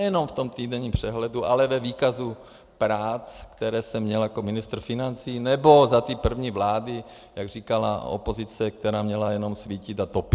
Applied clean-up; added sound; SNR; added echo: none; none; none; none.